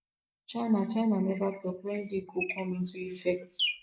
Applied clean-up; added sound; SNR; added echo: neural mask model Resemble Enhance denoiser.